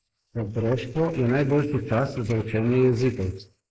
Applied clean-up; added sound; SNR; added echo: neural mask model Resemble Enhance denoiser.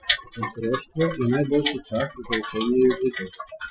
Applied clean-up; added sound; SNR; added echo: classical method Wiener filter.